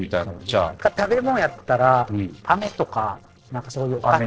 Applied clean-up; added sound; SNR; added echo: neural separator model SepFormer DNS4.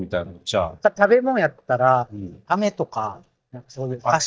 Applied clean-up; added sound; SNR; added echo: neural mask model DeepFilterNet 3.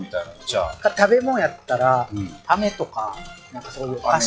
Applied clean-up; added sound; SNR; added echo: classical method log-MMSE.